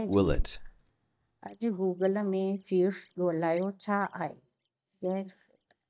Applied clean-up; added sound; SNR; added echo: neural mask model DeepFilterNet 3.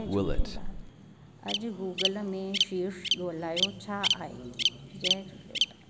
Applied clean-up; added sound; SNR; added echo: none; Bird vocalization, bird call, bird song; -5 dB; none.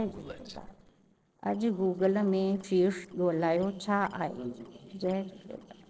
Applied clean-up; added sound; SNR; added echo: neural separator model SepFormer DNS4.